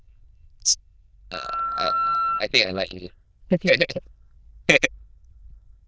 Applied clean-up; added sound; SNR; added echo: neural diffusion model UNIVERSE++.